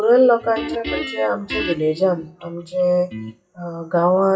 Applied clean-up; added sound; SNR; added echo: classical method WPE with log-MMSE.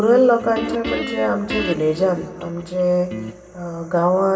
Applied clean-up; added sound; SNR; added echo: none; Guitar; 11 dB; reverberation time 1.8 s.